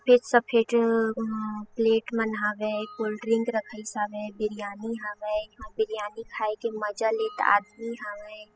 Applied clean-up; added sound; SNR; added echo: classical method spectral subtraction.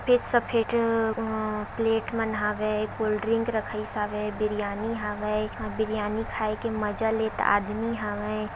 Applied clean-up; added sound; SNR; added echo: none; none; none; none.